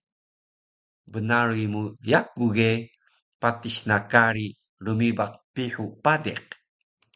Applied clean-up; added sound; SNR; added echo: none; none; none; none.